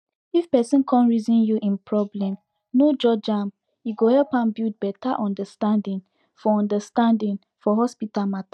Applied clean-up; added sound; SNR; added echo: neural mask model DeepFilterNet 3.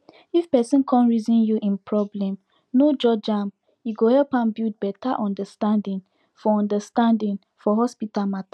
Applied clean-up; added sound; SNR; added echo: none; none; none; none.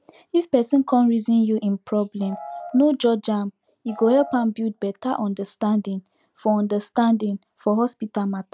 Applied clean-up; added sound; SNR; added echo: none; Piano; 13 dB; none.